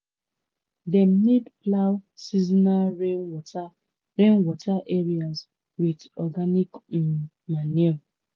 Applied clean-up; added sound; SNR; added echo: none; none; none; none.